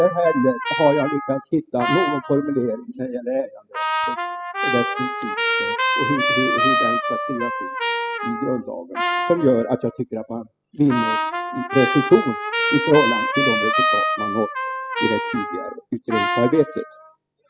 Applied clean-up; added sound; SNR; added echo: classical method spectral subtraction.